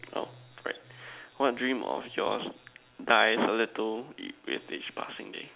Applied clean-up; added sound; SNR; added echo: none; none; none; none.